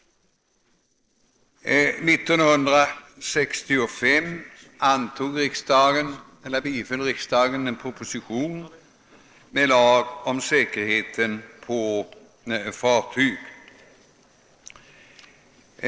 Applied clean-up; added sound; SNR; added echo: neural separator model SepFormer DNS4.